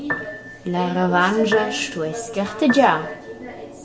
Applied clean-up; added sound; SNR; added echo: none; Piano; 12 dB; reverberation time 0.6 s.